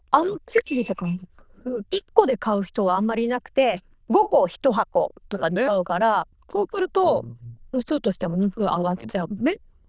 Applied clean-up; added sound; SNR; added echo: neural diffusion model UNIVERSE++.